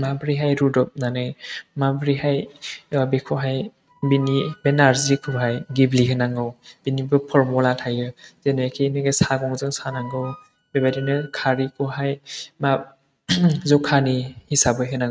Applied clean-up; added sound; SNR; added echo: neural mask model RNNoise.